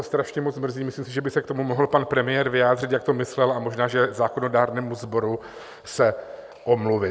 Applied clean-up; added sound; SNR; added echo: none; none; none; none.